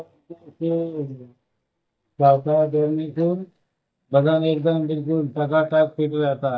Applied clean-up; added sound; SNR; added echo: neural mask model DeepFilterNet 3.